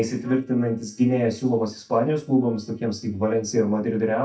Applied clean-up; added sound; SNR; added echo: neural mask model DeepFilterNet 3.